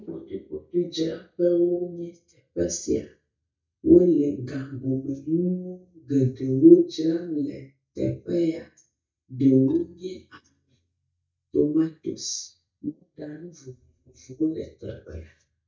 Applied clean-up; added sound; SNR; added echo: neural mask model DeepFilterNet 3.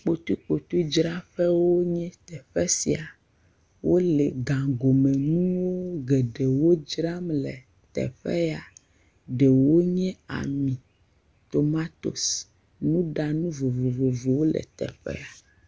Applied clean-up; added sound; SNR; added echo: none; none; none; none.